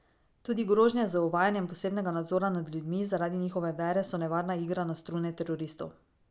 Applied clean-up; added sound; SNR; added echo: none; none; none; none.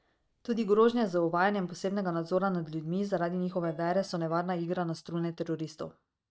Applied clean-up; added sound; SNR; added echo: neural mask model DeepFilterNet 3.